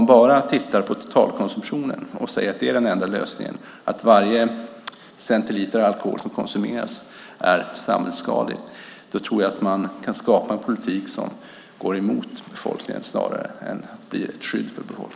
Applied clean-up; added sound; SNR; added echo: none; none; none; none.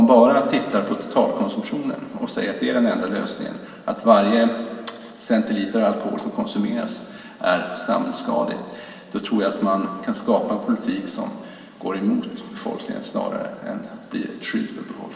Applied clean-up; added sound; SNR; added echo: none; none; none; reverberation time 1.9 s.